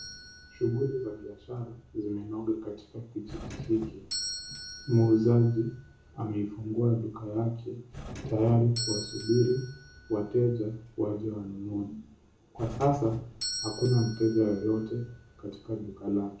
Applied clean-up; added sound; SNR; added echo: none; Doorbell; 13 dB; reverberation time 0.7 s.